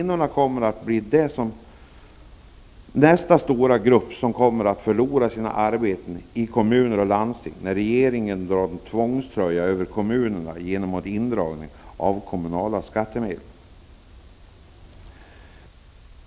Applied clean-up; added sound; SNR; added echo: none; none; none; none.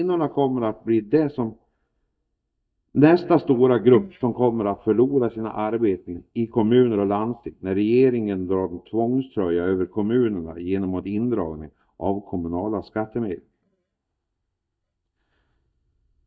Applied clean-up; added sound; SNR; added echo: neural mask model DeepFilterNet 3.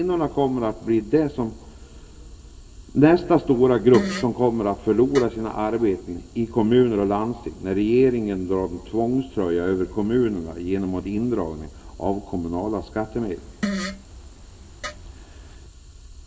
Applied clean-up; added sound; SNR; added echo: none; Fart; 11 dB; reverberation time 2.5 s.